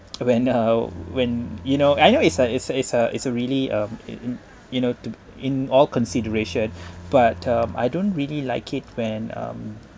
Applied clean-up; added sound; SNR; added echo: none; Bowed string instrument; 16 dB; none.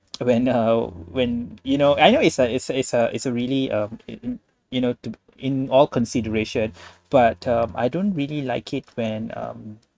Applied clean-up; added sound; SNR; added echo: neural mask model RNNoise.